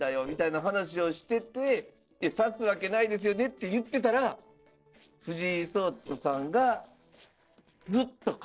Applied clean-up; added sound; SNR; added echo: neural separator model SepFormer DNS4.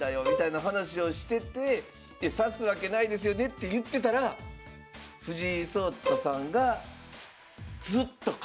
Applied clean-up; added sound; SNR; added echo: none; Bowed string instrument; 3 dB; none.